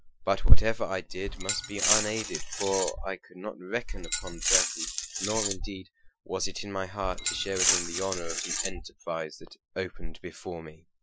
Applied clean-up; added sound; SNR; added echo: classical method Wiener filter.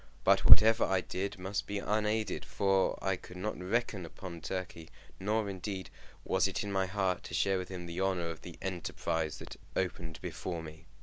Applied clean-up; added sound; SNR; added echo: none; none; none; none.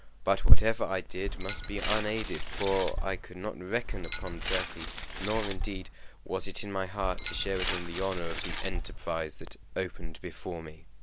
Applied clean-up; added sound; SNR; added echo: none; Glass; 4 dB; none.